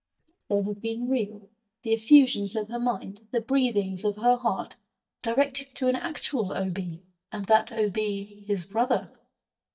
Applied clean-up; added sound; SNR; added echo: neural mask model DeepFilterNet 3.